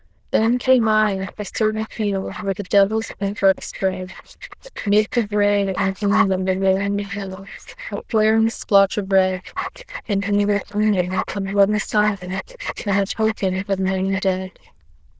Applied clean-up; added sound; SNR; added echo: neural diffusion model UNIVERSE++.